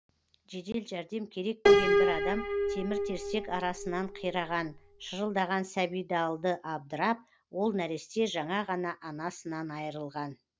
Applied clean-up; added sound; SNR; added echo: none; Piano; -4 dB; none.